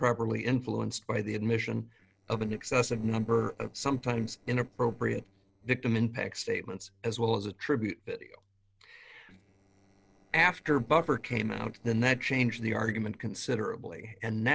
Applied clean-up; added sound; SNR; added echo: neural separator model SepFormer DNS4.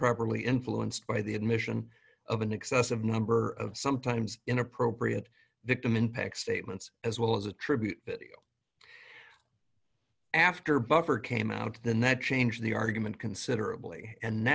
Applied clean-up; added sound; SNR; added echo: none; none; none; none.